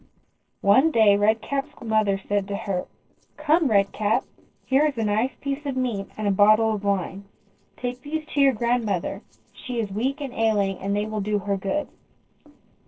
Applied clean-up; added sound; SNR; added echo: neural separator model SepFormer DNS4.